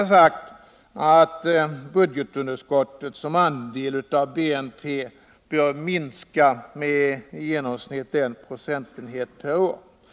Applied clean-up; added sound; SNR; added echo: none; none; none; none.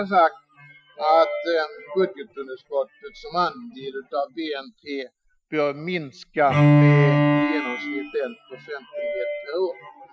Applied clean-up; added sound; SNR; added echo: classical method Wiener filter.